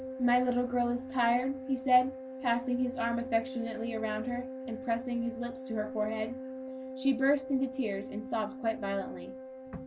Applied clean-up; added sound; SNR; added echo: none; Organ; 10 dB; none.